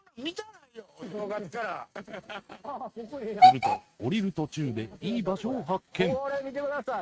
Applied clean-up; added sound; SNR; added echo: neural mask model RNNoise.